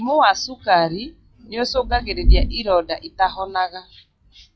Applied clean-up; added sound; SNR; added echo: classical method log-MMSE.